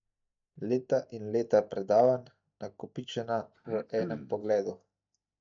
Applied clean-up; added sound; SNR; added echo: neural mask model DeepFilterNet 3.